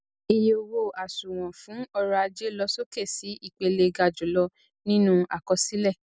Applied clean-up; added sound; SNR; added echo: none; none; none; none.